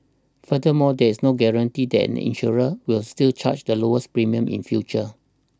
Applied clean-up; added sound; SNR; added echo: none; none; none; none.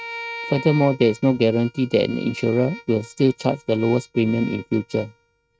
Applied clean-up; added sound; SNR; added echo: neural mask model RNNoise.